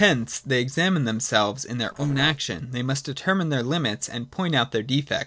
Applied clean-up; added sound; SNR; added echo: neural separator model SepFormer DNS4.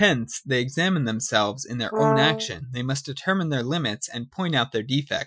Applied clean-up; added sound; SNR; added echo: classical method Wiener filter.